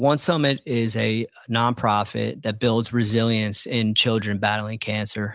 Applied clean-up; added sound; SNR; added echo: none; none; none; none.